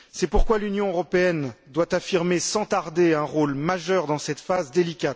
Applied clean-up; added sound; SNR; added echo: none; none; none; none.